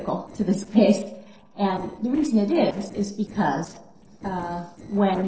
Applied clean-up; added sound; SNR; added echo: neural separator model SepFormer DNS4.